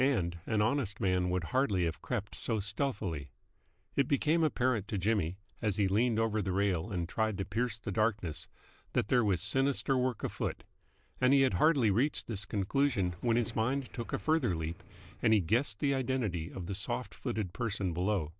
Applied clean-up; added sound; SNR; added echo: neural separator model SepFormer DNS4.